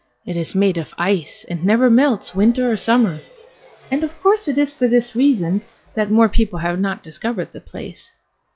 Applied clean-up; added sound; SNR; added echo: classical method log-MMSE.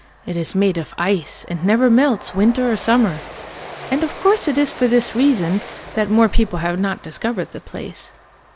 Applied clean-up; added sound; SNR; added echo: none; Train; 17 dB; none.